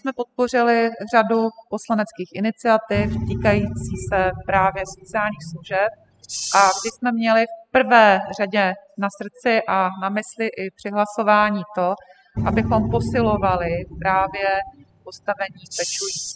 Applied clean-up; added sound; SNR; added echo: classical method spectral subtraction.